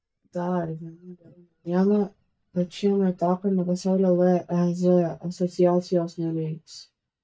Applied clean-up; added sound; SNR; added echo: neural mask model DeepFilterNet 3.